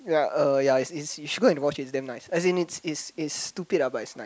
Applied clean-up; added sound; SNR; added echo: none; none; none; none.